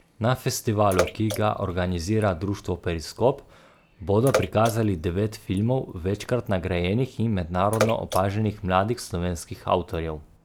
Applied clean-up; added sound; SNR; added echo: none; Bathtub (filling or washing) / Water / Splash, splatter; 10 dB; none.